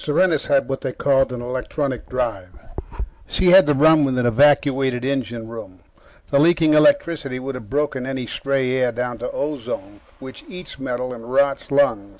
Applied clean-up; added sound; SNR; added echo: none; none; none; none.